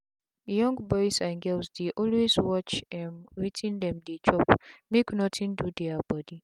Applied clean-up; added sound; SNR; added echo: none; none; none; none.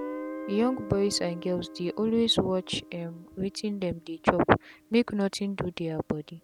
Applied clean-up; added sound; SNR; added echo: none; Guitar; 15 dB; none.